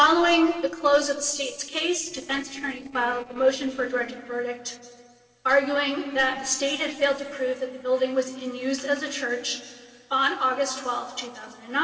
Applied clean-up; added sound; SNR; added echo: neural separator model SepFormer DNS4.